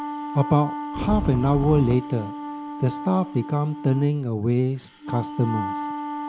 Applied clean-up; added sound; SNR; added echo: none; Wind instrument, woodwind instrument + Wind; 8 dB; none.